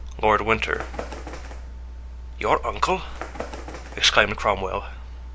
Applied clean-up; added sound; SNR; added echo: none; Bird; 15 dB; none.